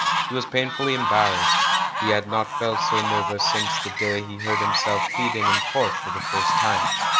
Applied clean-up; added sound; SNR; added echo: none; Fowl; -3 dB; none.